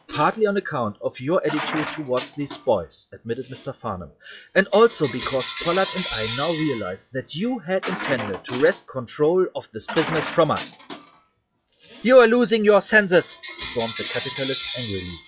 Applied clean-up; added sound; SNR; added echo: classical method log-MMSE.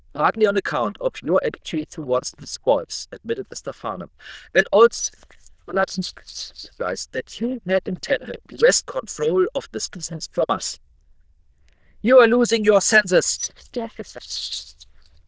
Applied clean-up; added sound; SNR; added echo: neural diffusion model UNIVERSE++.